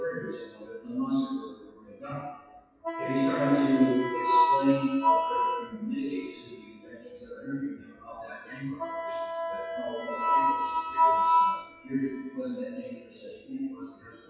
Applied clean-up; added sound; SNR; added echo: classical method WPE with log-MMSE.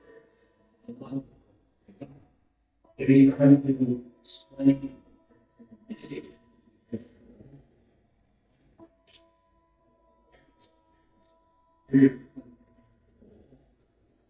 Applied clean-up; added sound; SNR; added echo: neural mask model DeepFilterNet 3.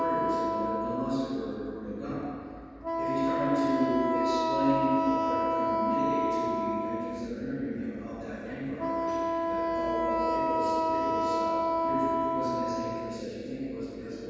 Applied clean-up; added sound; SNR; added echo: none; Wind instrument, woodwind instrument; -3 dB; reverberation time 2.1 s.